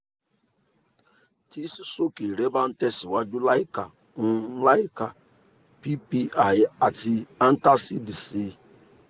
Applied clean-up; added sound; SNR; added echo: none; none; none; none.